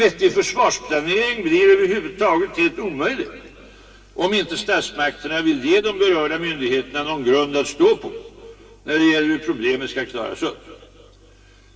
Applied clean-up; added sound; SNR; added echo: none; none; none; reverberation time 2.5 s.